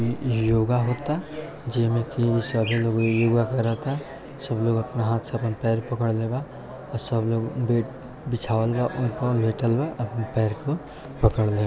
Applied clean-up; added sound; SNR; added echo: none; Bird; 13 dB; none.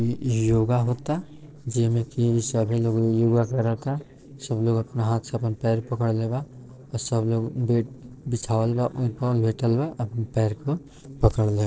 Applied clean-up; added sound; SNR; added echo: neural separator model SepFormer DNS4.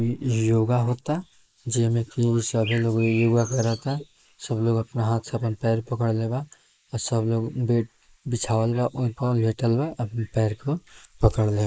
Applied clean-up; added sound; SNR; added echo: neural mask model Resemble Enhance denoiser.